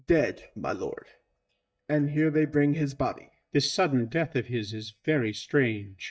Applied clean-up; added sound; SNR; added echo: neural mask model DeepFilterNet 3.